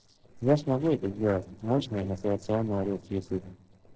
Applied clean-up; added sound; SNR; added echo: neural separator model SepFormer DNS4.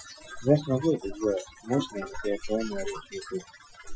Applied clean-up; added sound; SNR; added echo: classical method Wiener filter.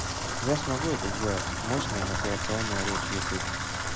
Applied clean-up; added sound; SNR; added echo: none; Bathtub (filling or washing) / Water tap, faucet; -2 dB; none.